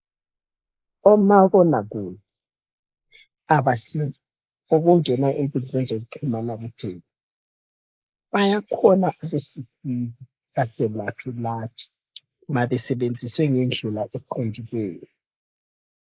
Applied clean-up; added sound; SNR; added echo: neural mask model Resemble Enhance denoiser.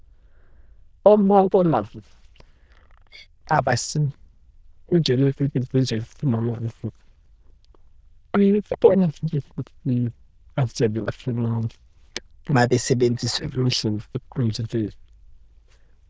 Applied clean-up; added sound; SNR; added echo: neural diffusion model UNIVERSE++.